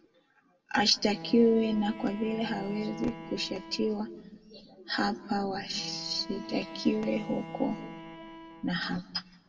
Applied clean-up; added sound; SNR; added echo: none; Bowed string instrument; 14 dB; reverberation time 0.9 s.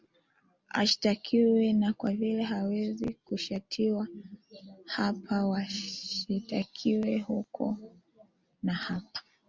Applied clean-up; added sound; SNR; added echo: none; none; none; none.